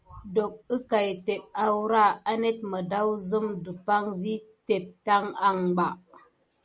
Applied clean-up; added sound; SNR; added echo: none; none; none; none.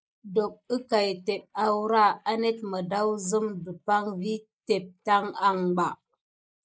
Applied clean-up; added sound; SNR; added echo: neural mask model Resemble Enhance denoiser.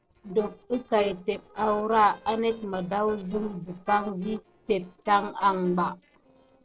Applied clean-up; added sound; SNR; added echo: neural separator model SepFormer DNS4.